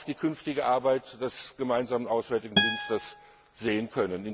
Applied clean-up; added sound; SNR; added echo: none; Acoustic guitar; 2 dB; none.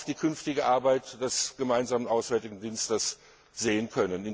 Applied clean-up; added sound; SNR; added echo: none; none; none; none.